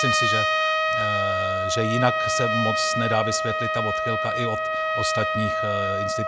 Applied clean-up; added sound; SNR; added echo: none; Trumpet; -4 dB; none.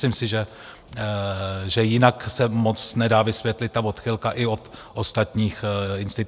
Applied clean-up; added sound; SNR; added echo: none; none; none; none.